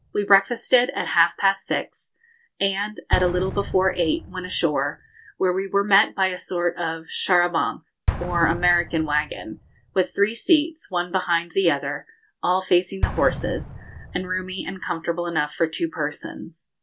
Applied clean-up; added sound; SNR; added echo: none; Explosion; 11 dB; none.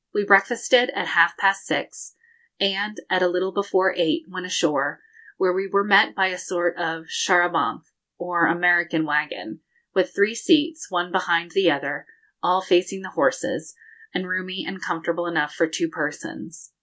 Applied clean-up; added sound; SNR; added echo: none; none; none; none.